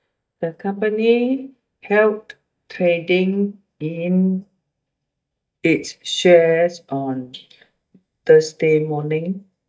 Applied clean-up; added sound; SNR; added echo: neural mask model DeepFilterNet 3.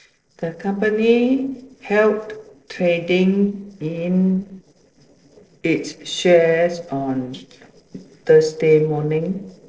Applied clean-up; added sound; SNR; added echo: neural separator model SepFormer DNS4.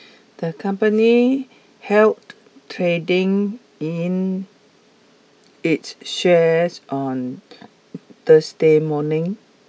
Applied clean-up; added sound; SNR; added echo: none; none; none; none.